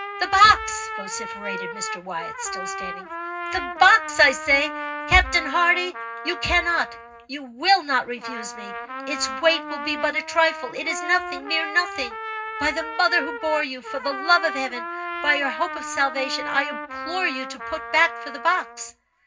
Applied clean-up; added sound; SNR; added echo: none; Trumpet; 9 dB; reverberation time 0.4 s.